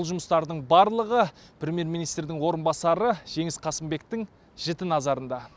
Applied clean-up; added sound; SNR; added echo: none; none; none; none.